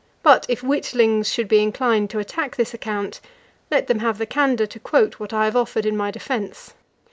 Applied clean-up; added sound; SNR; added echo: none; none; none; none.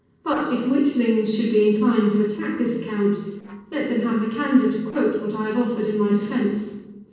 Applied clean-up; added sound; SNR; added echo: neural separator model SepFormer DNS4.